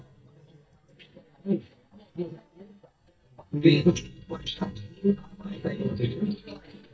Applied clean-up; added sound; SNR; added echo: neural mask model DeepFilterNet 3.